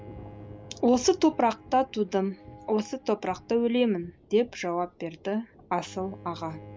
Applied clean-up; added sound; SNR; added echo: none; Thunder / Rain + Bowed string instrument; 20 dB; none.